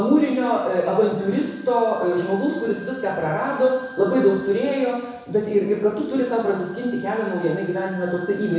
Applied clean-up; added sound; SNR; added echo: none; Wind instrument, woodwind instrument; 20 dB; reverberation time 1.0 s.